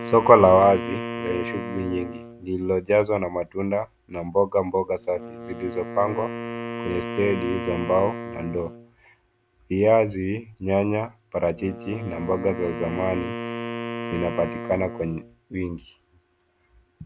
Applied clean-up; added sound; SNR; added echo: none; Wind instrument, woodwind instrument; 10 dB; none.